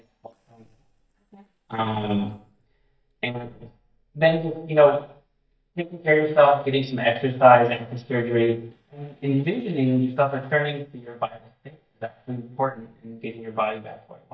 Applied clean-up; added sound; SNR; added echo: neural mask model DeepFilterNet 3.